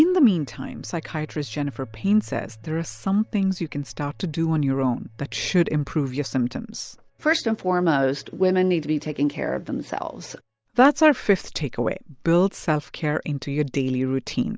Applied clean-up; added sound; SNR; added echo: none; none; none; none.